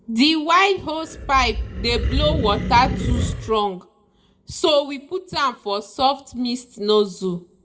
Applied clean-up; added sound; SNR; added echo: none; Animal; 3 dB; reverberation time 0.4 s.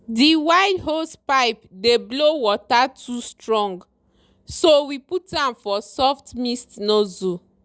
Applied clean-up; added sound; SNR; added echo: none; none; none; none.